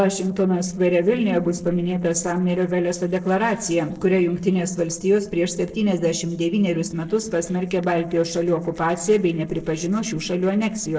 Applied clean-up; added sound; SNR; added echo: neural separator model SepFormer DNS4.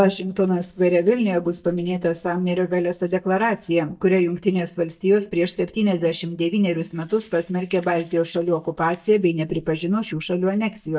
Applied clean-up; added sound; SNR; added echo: neural mask model DeepFilterNet 3.